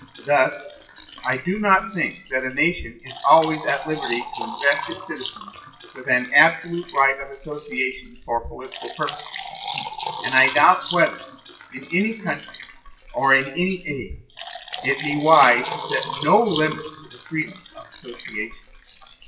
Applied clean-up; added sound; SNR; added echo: classical method WPE with log-MMSE.